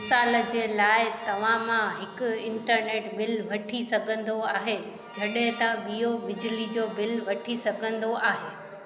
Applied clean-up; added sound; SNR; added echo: none; Harmonica; 19 dB; none.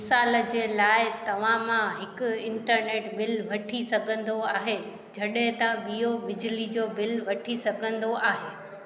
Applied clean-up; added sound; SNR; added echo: none; none; none; none.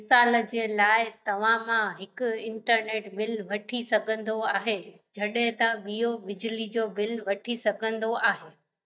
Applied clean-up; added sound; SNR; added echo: neural mask model DeepFilterNet 3.